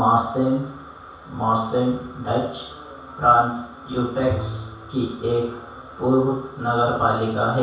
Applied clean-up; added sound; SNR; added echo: none; Bowed string instrument; 13 dB; reverberation time 0.7 s.